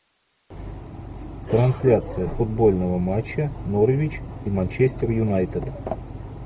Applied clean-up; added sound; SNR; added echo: none; none; none; none.